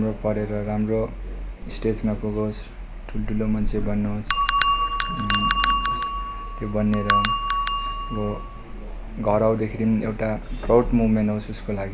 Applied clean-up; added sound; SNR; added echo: none; Bell; 1 dB; none.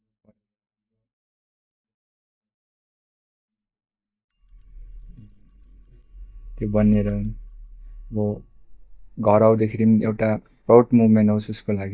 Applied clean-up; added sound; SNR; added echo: neural mask model DeepFilterNet 3.